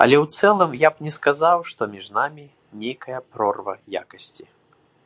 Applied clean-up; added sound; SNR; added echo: none; none; none; none.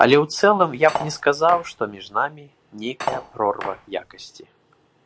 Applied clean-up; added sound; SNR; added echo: none; Cutlery, silverware; 10 dB; none.